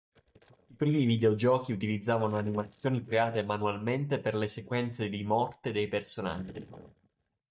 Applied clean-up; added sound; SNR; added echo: neural mask model DeepFilterNet 3.